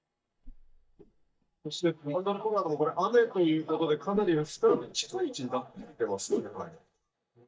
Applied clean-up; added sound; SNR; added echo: neural mask model DeepFilterNet 3.